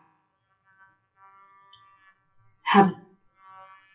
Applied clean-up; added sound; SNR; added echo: classical method WPE with log-MMSE.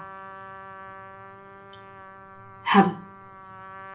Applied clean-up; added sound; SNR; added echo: none; Trumpet; 14 dB; reverberation time 0.3 s.